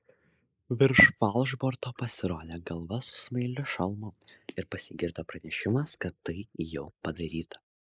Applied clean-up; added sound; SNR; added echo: neural mask model Resemble Enhance denoiser.